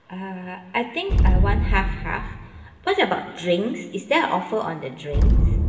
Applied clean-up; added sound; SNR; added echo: none; Explosion; -3 dB; reverberation time 1.3 s.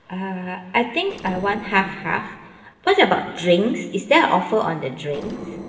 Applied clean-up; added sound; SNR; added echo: neural separator model SepFormer DNS4.